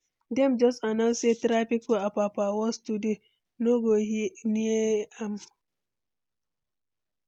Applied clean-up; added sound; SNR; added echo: none; none; none; none.